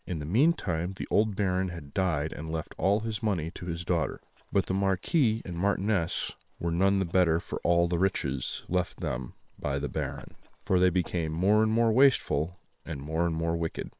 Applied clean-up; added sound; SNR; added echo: neural separator model SepFormer WHAM!.